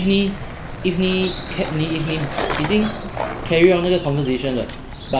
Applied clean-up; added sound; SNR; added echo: none; Bird + Skateboard; 7 dB; none.